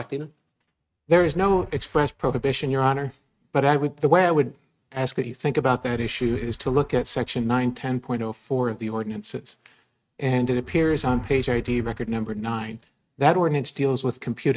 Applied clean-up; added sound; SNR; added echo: neural mask model RNNoise.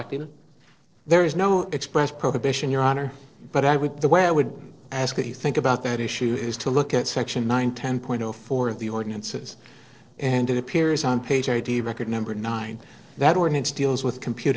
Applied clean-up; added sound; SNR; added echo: neural separator model SepFormer DNS4.